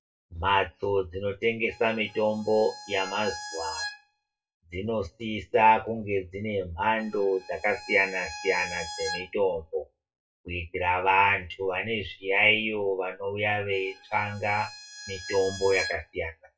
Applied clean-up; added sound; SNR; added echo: classical method WPE with log-MMSE.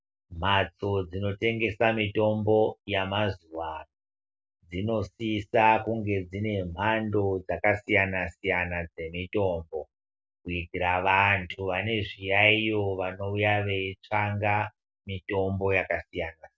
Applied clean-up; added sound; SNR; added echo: none; none; none; none.